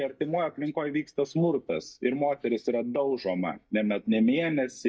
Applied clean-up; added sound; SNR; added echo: neural mask model DeepFilterNet 3.